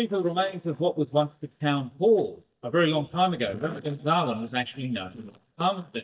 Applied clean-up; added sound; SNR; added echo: neural mask model DeepFilterNet 3.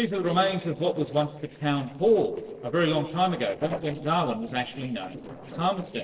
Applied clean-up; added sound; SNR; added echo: neural separator model SepFormer DNS4.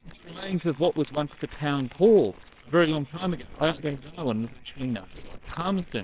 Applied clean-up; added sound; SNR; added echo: neural separator model SepFormer WHAMR!.